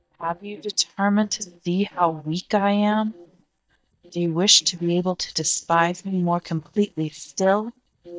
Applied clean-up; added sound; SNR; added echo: neural mask model DeepFilterNet 3.